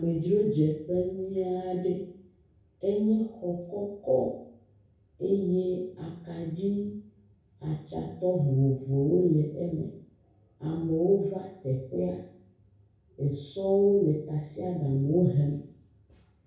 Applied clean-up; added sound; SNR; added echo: none; none; none; reverberation time 0.6 s.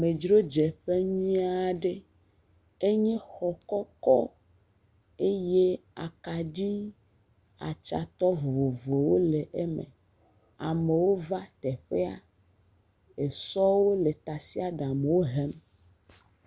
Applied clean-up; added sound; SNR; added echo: none; none; none; none.